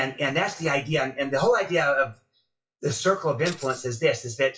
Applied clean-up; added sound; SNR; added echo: classical method WPE with log-MMSE.